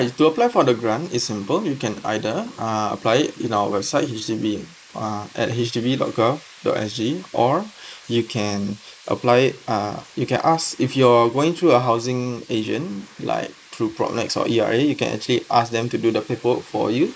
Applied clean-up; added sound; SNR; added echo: neural mask model Resemble Enhance denoiser.